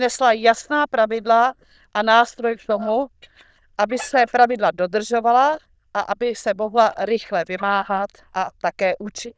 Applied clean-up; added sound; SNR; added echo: neural diffusion model UNIVERSE++.